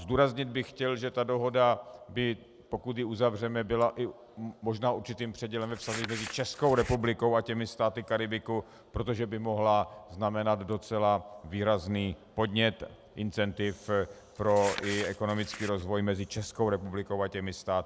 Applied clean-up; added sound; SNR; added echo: none; Crumpling, crinkling; 13 dB; none.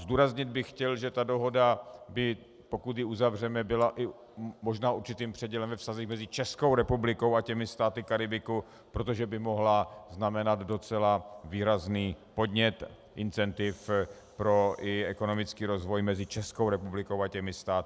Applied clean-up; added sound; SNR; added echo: none; none; none; none.